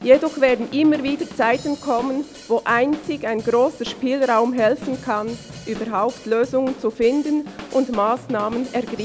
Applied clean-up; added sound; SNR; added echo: none; Drum / Drum kit; 17 dB; none.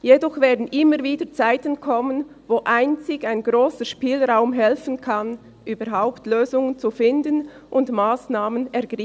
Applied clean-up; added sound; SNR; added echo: none; none; none; none.